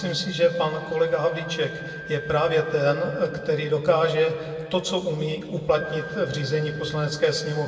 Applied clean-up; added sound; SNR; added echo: none; Wind instrument, woodwind instrument; 16 dB; reverberation time 2.1 s.